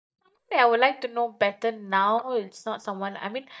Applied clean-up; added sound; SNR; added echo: neural mask model DeepFilterNet 3.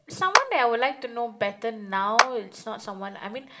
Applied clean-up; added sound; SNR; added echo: none; Clapping; 1 dB; reverberation time 0.5 s.